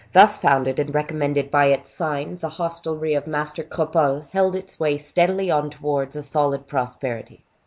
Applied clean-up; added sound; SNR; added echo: none; none; none; none.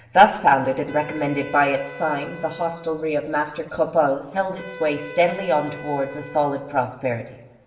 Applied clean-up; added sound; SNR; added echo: none; Wind instrument, woodwind instrument; 17 dB; reverberation time 1.1 s.